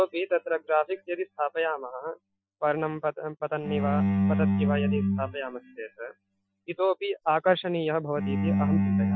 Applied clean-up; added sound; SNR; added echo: classical method Wiener filter.